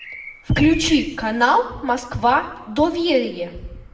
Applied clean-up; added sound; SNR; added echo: none; Bird vocalization, bird call, bird song; 19 dB; reverberation time 0.8 s.